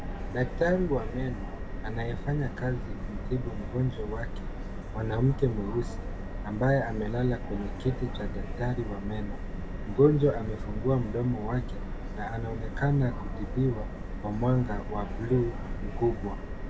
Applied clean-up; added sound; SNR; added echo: none; Subway, metro, underground; 4 dB; none.